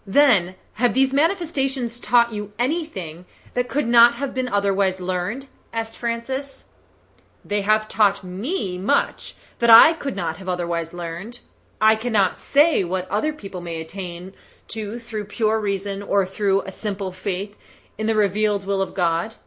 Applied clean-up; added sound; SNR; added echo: none; none; none; none.